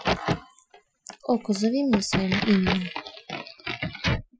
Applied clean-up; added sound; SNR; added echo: classical method Wiener filter.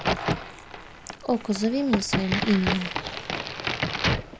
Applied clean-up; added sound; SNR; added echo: none; Crack; 0 dB; none.